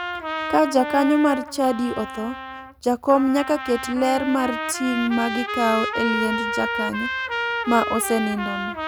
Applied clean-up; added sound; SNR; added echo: none; Trumpet; 5 dB; none.